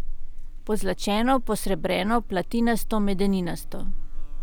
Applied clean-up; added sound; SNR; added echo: none; Buzz; 0 dB; none.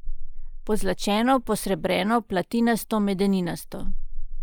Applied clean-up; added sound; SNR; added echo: neural mask model Resemble Enhance denoiser.